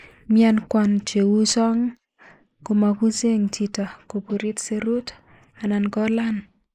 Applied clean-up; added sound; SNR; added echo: neural mask model Resemble Enhance denoiser.